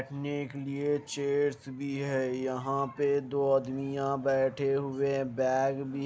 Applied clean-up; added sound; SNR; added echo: none; none; none; none.